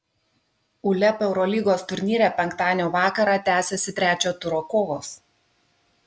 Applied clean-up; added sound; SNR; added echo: none; none; none; none.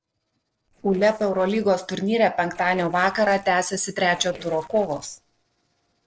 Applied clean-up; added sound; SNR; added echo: neural separator model SepFormer DNS4.